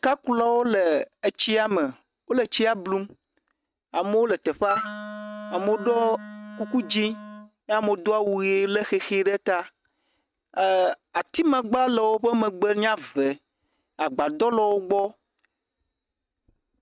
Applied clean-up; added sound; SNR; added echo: neural mask model RNNoise.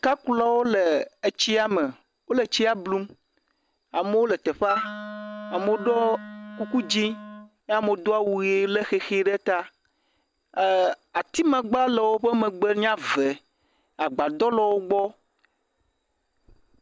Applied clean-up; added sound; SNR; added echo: none; Wind instrument, woodwind instrument; 10 dB; none.